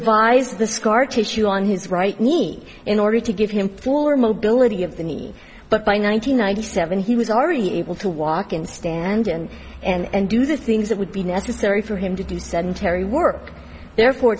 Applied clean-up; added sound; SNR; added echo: none; none; none; none.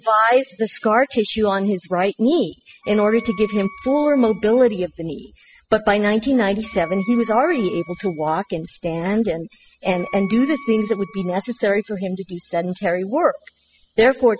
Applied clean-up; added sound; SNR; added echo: classical method spectral subtraction.